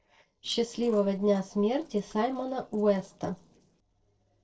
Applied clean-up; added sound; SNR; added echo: neural separator model SepFormer DNS4.